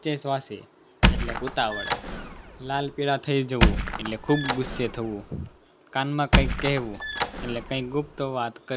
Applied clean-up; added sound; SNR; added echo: none; Squeak; -2 dB; none.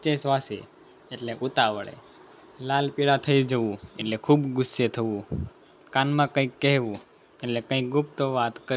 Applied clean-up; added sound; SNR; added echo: none; none; none; none.